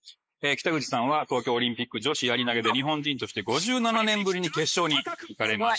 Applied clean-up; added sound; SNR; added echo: neural mask model Resemble Enhance denoiser.